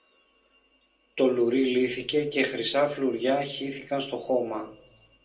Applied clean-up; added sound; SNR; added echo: none; none; none; reverberation time 0.2 s.